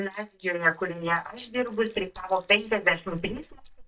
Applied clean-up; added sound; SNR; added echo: neural mask model DeepFilterNet 3.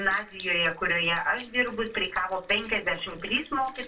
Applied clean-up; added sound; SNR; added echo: neural separator model SepFormer DNS4.